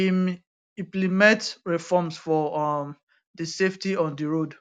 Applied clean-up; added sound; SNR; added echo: none; none; none; none.